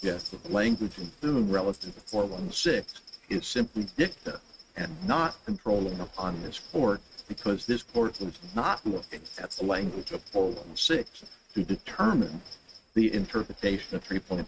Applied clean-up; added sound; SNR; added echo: neural mask model RNNoise.